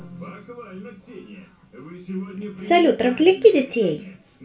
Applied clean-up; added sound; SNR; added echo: none; none; none; reverberation time 0.3 s.